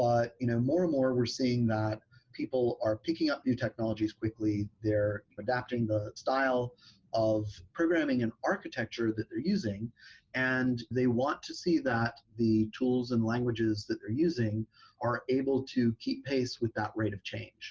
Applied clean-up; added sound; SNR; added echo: none; none; none; none.